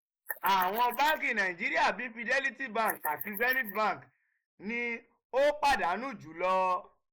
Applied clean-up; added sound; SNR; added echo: neural mask model Resemble Enhance denoiser.